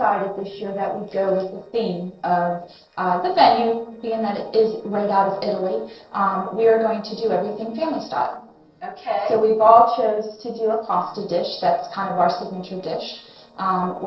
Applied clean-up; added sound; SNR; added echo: neural separator model SepFormer DNS4.